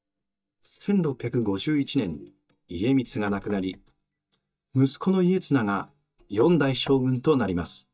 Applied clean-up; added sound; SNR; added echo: neural mask model DeepFilterNet 3.